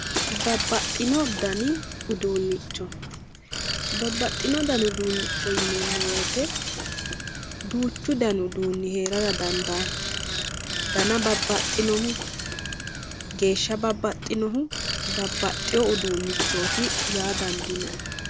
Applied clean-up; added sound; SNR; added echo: none; Shatter + Bicycle; 2 dB; none.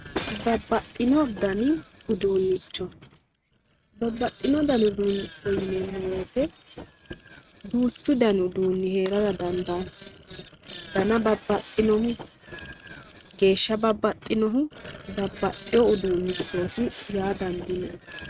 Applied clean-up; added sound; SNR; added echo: neural mask model RNNoise.